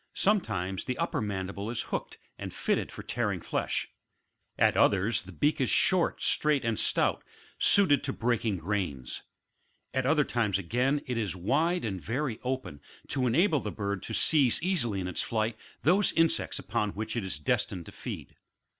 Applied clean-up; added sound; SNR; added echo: none; none; none; none.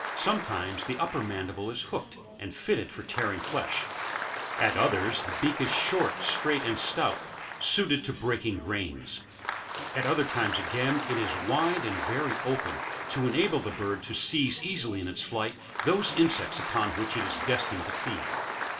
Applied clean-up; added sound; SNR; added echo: none; Applause; 5 dB; reverberation time 2.4 s.